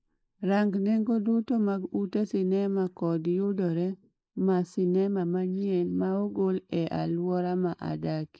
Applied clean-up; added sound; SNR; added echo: neural mask model Resemble Enhance denoiser.